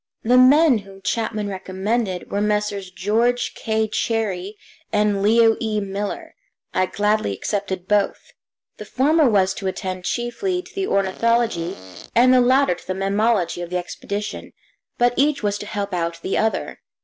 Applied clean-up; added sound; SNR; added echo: none; Fart; 16 dB; none.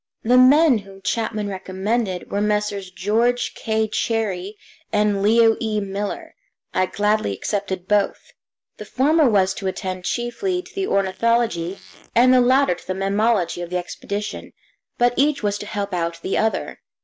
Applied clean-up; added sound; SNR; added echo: neural mask model Resemble Enhance denoiser.